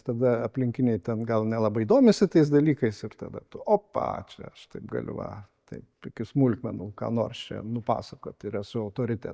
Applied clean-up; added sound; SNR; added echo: none; none; none; none.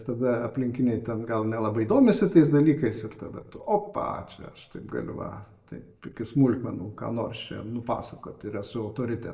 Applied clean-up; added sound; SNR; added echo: none; none; none; reverberation time 0.5 s.